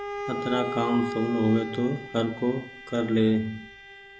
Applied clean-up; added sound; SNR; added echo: none; Bowed string instrument; 9 dB; none.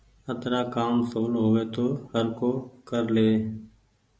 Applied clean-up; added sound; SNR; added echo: none; none; none; none.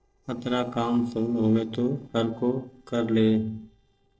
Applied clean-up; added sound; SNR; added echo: neural separator model SepFormer DNS4.